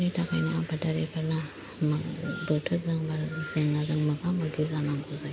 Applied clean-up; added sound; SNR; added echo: none; Wind instrument, woodwind instrument; 15 dB; none.